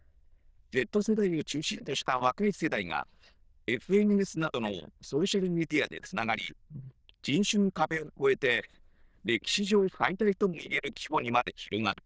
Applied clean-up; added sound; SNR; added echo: neural diffusion model UNIVERSE++.